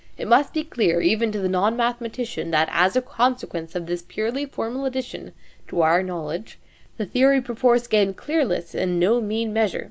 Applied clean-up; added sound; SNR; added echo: none; none; none; none.